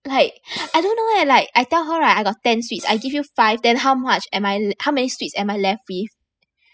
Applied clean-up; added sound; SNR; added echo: classical method spectral subtraction.